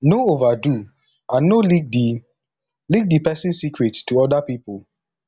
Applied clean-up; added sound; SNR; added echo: none; none; none; none.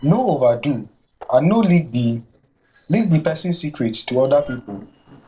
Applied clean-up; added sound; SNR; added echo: neural separator model SepFormer DNS4.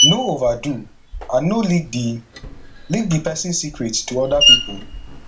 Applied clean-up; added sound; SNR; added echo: none; Screech; 0 dB; reverberation time 0.3 s.